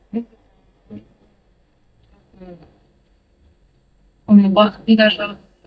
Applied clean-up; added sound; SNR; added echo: neural mask model DeepFilterNet 3.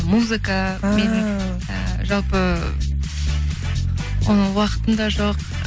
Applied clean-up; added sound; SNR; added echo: none; none; none; none.